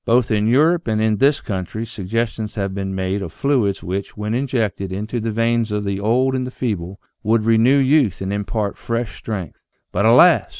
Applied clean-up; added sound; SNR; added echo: none; none; none; none.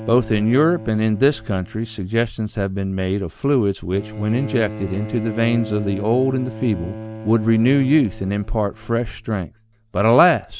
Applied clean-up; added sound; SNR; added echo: none; Bowed string instrument; 14 dB; none.